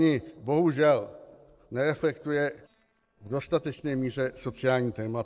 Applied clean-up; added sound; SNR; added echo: neural separator model SepFormer DNS4.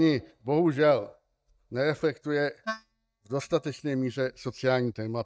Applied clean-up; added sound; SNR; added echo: neural mask model DeepFilterNet 3.